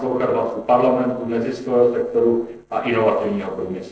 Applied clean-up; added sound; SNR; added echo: neural separator model SepFormer DNS4.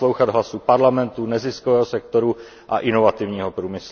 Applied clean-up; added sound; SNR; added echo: none; none; none; none.